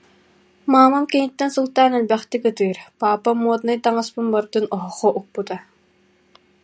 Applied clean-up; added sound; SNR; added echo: none; none; none; none.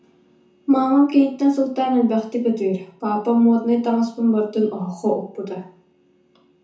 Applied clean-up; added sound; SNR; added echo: none; none; none; reverberation time 0.7 s.